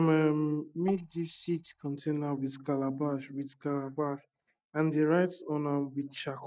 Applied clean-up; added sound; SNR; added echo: neural mask model DeepFilterNet 3.